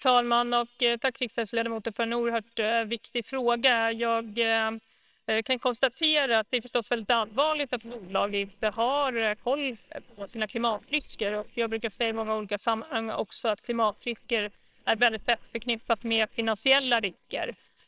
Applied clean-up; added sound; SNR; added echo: neural separator model SepFormer WHAMR!.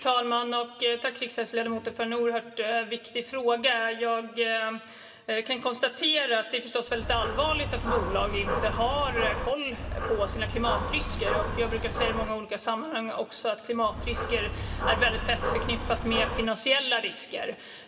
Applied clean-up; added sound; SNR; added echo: none; Dog; 2 dB; reverberation time 1.7 s.